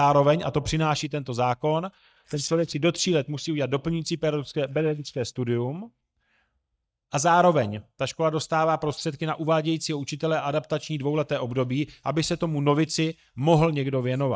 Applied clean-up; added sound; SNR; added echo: neural mask model DeepFilterNet 3.